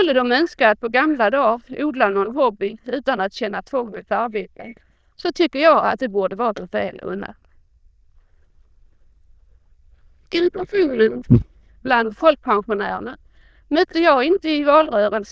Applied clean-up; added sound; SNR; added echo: neural diffusion model UNIVERSE++.